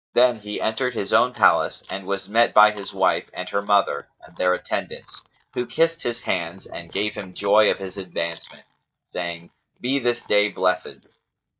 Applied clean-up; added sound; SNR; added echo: neural mask model DeepFilterNet 3.